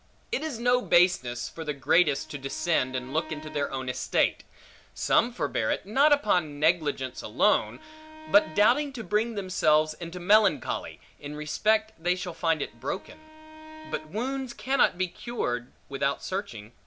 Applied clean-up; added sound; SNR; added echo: none; Bowed string instrument; 20 dB; none.